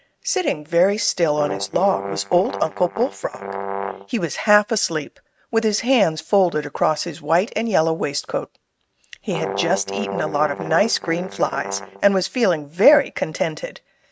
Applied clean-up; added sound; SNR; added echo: neural mask model RNNoise.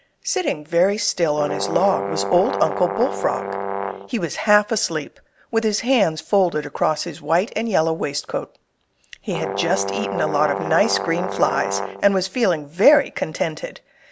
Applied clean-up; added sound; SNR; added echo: none; Brass instrument; 5 dB; none.